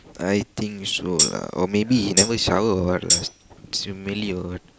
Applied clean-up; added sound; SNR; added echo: none; Tambourine; 1 dB; none.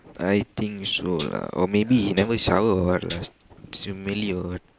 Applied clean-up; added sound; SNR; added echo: neural mask model Resemble Enhance denoiser.